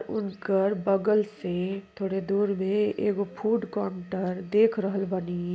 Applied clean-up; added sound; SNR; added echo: none; none; none; none.